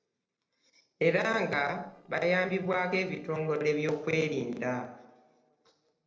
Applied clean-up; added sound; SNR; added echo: neural separator model SepFormer DNS4.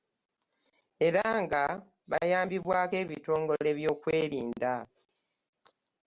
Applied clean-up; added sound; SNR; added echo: none; none; none; none.